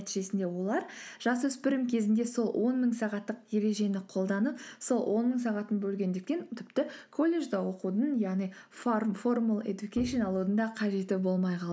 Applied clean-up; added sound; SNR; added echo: none; Bowed string instrument; 18 dB; none.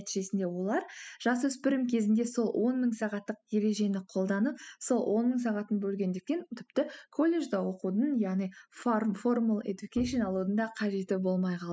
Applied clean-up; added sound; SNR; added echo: classical method spectral subtraction.